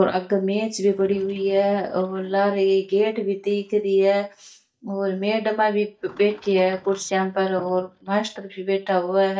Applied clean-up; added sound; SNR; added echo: neural mask model DeepFilterNet 3.